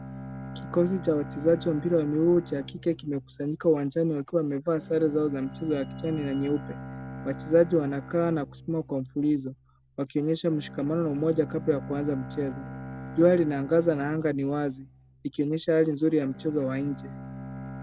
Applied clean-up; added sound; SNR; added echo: none; Bowed string instrument; 14 dB; none.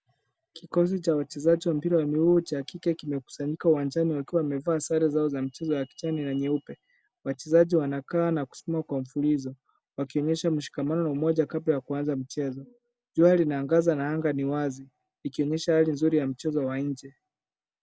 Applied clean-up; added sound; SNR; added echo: none; none; none; none.